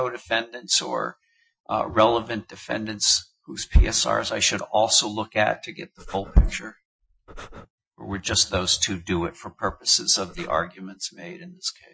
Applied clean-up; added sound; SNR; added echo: classical method Wiener filter.